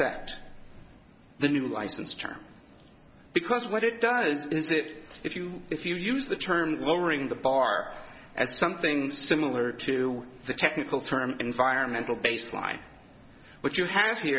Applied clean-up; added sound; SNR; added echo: none; none; none; none.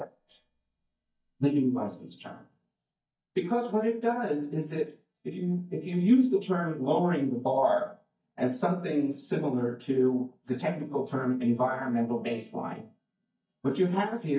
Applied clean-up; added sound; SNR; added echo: neural mask model DeepFilterNet 3.